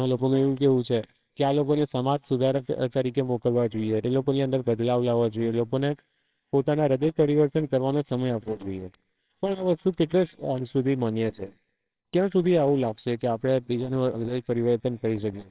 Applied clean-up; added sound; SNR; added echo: neural separator model SepFormer WHAMR!.